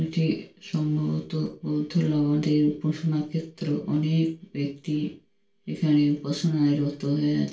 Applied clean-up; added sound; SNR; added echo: none; none; none; reverberation time 0.3 s.